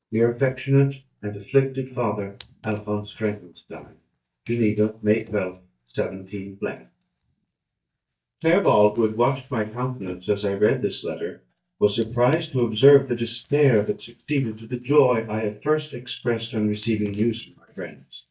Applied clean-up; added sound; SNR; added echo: neural mask model DeepFilterNet 3.